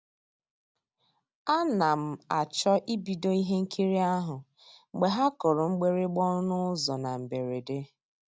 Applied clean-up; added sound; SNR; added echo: none; none; none; none.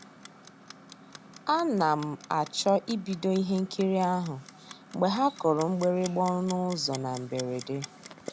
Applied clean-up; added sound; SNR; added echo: none; Clock; 18 dB; none.